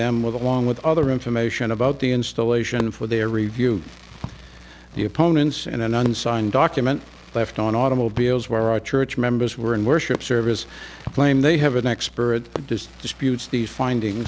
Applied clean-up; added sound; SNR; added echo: none; Fireworks; 18 dB; none.